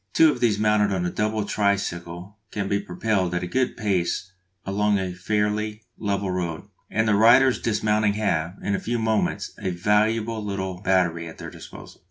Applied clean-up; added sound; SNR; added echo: none; none; none; none.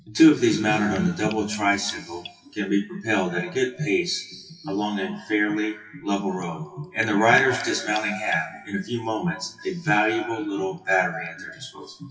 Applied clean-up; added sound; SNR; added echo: classical method WPE with log-MMSE.